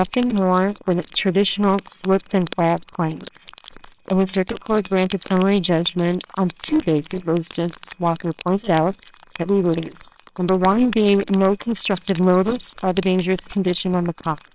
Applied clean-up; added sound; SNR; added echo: neural separator model SepFormer WHAMR!.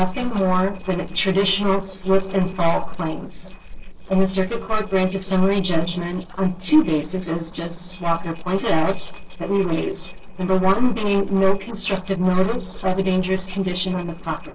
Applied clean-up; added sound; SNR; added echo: neural separator model SepFormer DNS4.